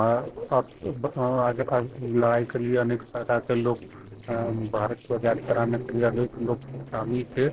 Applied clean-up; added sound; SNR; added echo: neural separator model SepFormer DNS4.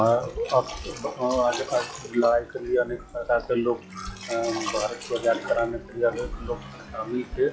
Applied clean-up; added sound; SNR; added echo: classical method log-MMSE.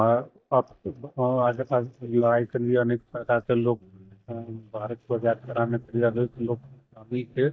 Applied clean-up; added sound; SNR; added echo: neural mask model DeepFilterNet 3.